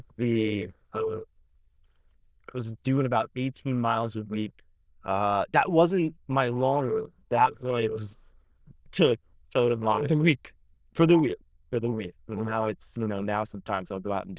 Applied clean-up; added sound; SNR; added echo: neural diffusion model UNIVERSE++.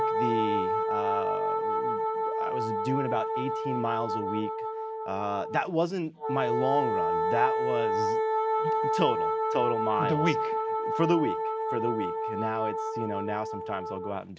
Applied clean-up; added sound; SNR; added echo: none; Wind instrument, woodwind instrument; -3 dB; none.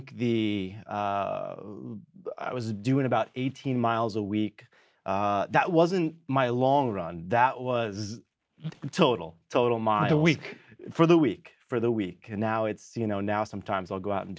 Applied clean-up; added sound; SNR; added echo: none; none; none; none.